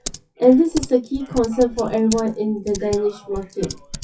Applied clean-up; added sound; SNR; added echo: classical method WPE with log-MMSE.